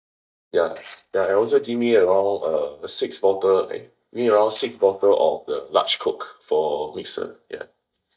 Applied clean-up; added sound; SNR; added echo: neural mask model DeepFilterNet 3.